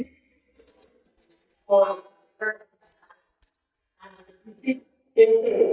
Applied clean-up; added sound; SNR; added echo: neural mask model DeepFilterNet 3.